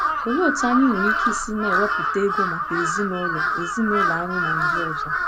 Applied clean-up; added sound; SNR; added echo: none; Crow; -2 dB; none.